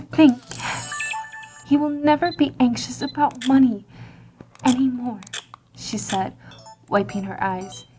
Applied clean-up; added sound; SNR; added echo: none; Camera; 16 dB; none.